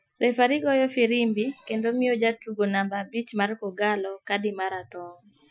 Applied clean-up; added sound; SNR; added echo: classical method Wiener filter.